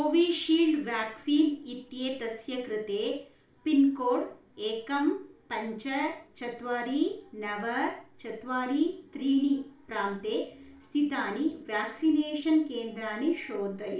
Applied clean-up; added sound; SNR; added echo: none; none; none; reverberation time 0.4 s.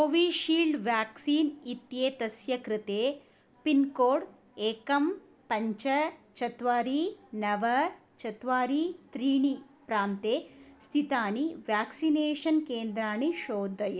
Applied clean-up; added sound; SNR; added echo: none; none; none; none.